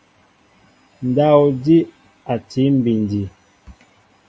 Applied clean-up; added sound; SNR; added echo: none; none; none; none.